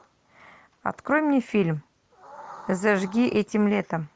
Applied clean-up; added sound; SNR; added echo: none; none; none; none.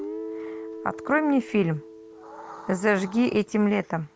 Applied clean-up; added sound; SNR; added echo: none; Guitar; 14 dB; none.